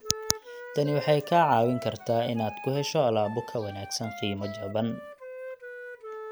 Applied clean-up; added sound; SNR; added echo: none; Wind instrument, woodwind instrument; 13 dB; none.